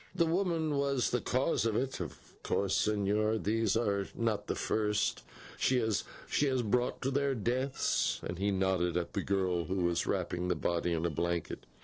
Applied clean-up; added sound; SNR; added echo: neural separator model SepFormer DNS4.